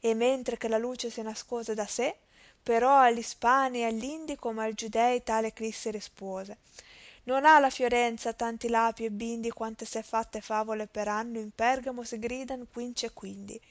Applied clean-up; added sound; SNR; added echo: none; none; none; none.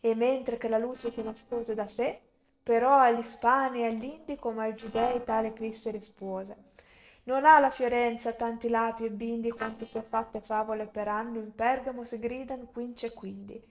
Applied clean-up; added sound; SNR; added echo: neural separator model SepFormer DNS4.